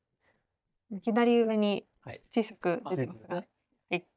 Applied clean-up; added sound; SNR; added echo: neural mask model DeepFilterNet 3.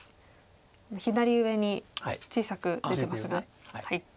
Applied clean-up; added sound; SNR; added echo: none; none; none; none.